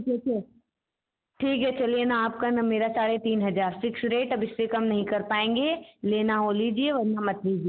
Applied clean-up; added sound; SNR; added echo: none; none; none; none.